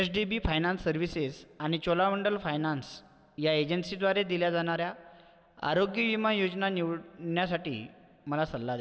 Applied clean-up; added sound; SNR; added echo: none; none; none; none.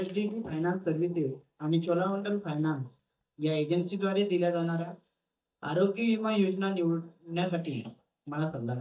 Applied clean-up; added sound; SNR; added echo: neural mask model DeepFilterNet 3.